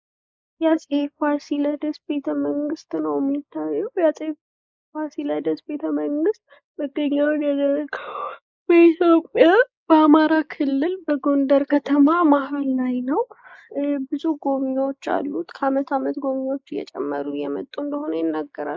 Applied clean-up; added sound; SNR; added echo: neural mask model Resemble Enhance denoiser.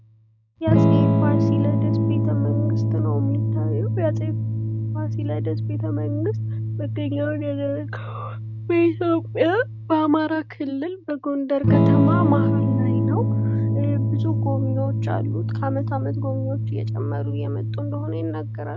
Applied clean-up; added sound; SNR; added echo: none; Electric guitar / Strum; -5 dB; none.